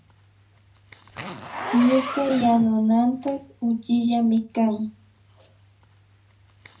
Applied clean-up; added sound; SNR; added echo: none; Zipper (clothing); 14 dB; reverberation time 0.4 s.